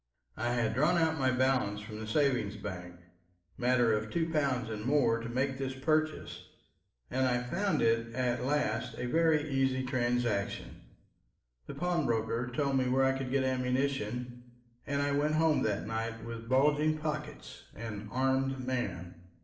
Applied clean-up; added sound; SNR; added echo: neural separator model SepFormer DNS4.